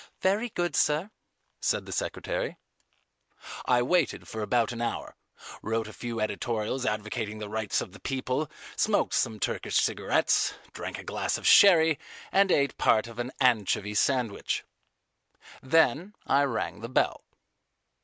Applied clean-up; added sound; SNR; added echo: none; none; none; none.